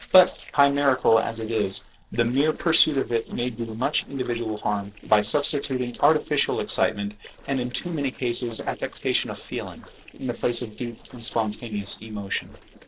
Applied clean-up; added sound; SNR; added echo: neural separator model SepFormer DNS4.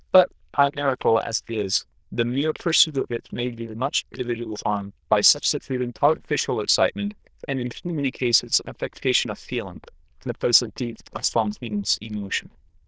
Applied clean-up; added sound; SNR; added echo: neural diffusion model UNIVERSE++.